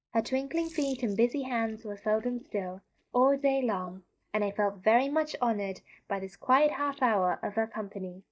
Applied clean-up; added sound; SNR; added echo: neural mask model DeepFilterNet 3.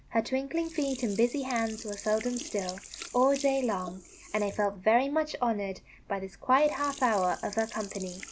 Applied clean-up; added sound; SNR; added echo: none; Sink (filling or washing); 16 dB; none.